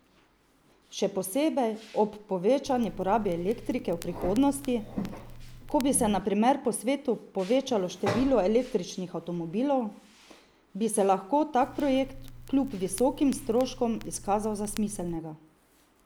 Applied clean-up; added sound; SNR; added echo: none; Crackle; 15 dB; none.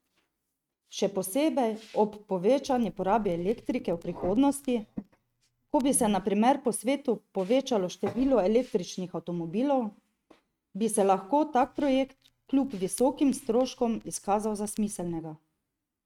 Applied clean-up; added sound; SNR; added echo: neural mask model RNNoise.